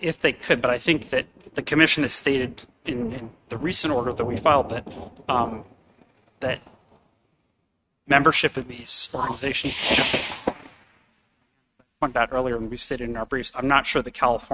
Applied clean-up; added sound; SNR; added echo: neural mask model RNNoise.